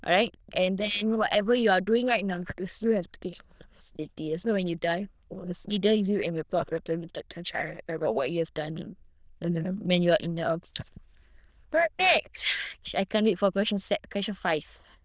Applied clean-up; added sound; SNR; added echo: neural diffusion model UNIVERSE++.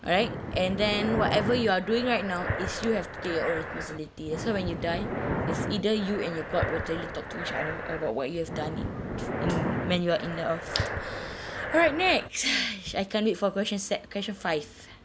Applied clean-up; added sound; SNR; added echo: none; Breathing; 4 dB; none.